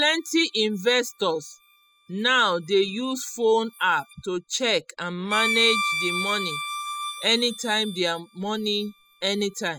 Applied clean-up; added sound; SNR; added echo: classical method spectral subtraction.